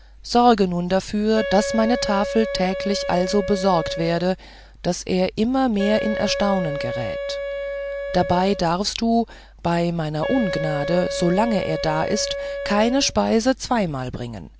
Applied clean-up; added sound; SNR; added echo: none; Wind instrument, woodwind instrument; 8 dB; none.